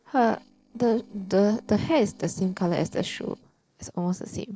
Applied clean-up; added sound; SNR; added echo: neural separator model SepFormer DNS4.